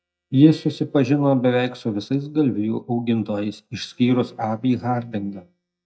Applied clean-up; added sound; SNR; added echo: neural mask model DeepFilterNet 3.